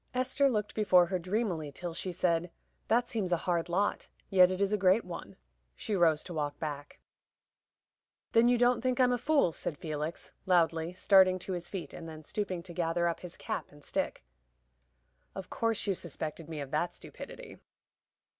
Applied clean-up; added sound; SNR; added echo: none; none; none; none.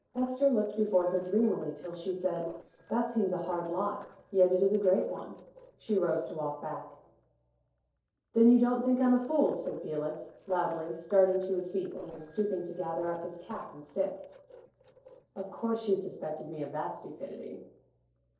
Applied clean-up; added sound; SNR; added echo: neural separator model SepFormer DNS4.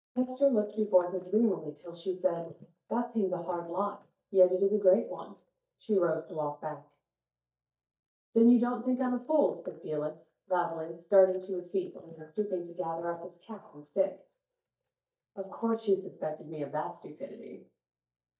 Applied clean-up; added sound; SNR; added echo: neural mask model DeepFilterNet 3.